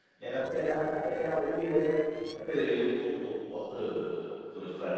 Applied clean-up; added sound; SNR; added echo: neural separator model SepFormer DNS4.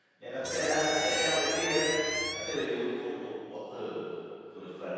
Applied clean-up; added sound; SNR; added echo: none; Squeak; 1 dB; reverberation time 2.2 s.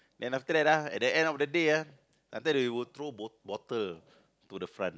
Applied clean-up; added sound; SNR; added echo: none; none; none; none.